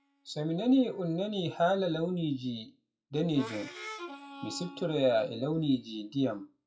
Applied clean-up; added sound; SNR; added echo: classical method WPE with log-MMSE.